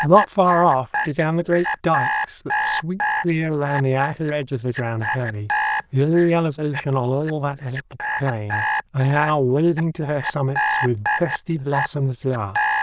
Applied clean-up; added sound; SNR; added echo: neural diffusion model UNIVERSE++.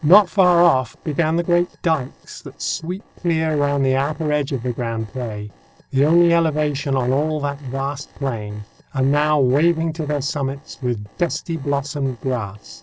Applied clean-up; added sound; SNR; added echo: neural separator model SepFormer DNS4.